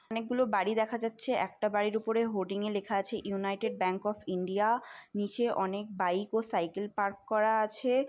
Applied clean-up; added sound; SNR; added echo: none; Cowbell; 17 dB; none.